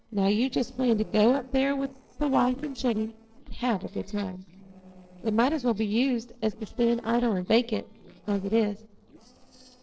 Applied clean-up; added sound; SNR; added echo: neural separator model SepFormer DNS4.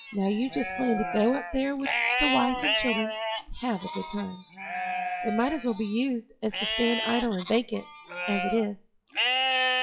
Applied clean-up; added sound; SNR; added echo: classical method WPE with log-MMSE.